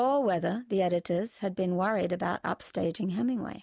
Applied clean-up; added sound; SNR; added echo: none; none; none; none.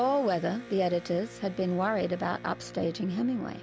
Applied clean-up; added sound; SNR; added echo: none; Electric guitar; 16 dB; none.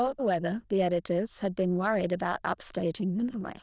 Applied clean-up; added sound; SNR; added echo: neural diffusion model UNIVERSE++.